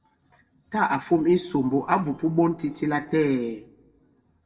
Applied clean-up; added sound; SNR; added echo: neural separator model SepFormer DNS4.